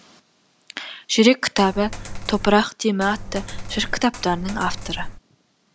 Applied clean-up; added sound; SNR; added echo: none; Coin (dropping); 8 dB; none.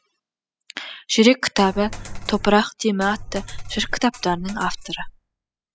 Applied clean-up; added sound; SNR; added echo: classical method spectral subtraction.